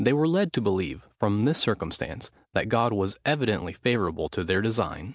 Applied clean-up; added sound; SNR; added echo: none; none; none; none.